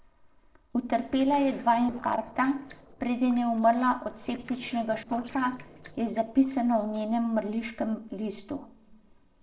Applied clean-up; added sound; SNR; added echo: neural separator model SepFormer DNS4.